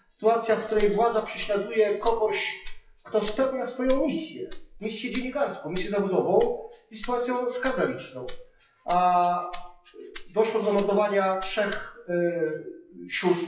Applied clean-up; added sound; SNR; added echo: classical method WPE with log-MMSE.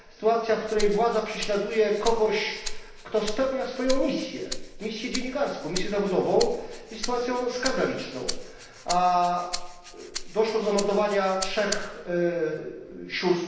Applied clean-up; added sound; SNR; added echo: none; Rattle (instrument); 9 dB; reverberation time 0.9 s.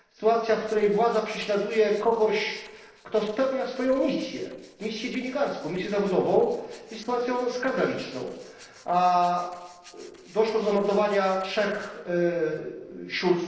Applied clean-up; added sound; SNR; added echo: neural separator model SepFormer DNS4.